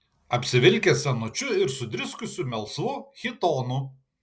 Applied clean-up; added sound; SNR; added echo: none; none; none; none.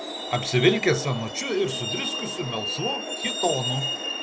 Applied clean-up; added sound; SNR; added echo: none; Truck; 4 dB; none.